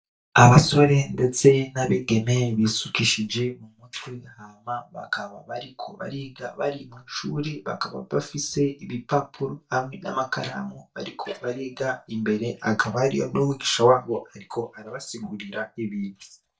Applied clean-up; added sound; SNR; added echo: neural mask model DeepFilterNet 3.